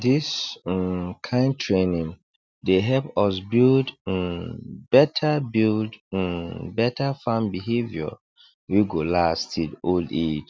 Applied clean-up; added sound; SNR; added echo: none; none; none; none.